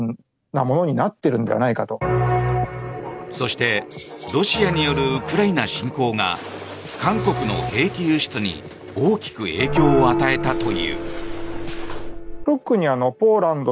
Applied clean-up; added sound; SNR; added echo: none; Gong; 2 dB; none.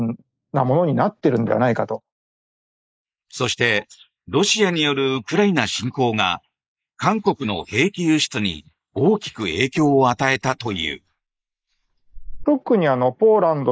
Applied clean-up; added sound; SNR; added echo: neural mask model Resemble Enhance denoiser.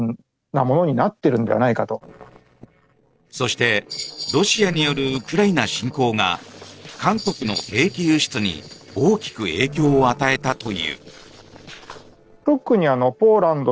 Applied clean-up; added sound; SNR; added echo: neural separator model SepFormer DNS4.